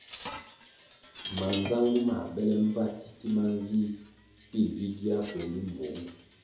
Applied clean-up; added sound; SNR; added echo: none; Chink, clink; -1 dB; reverberation time 2.7 s.